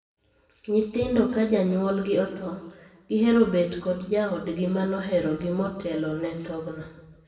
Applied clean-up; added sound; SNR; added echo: none; none; none; reverberation time 0.9 s.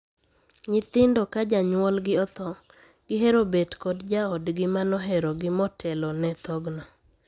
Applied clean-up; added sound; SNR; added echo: none; none; none; none.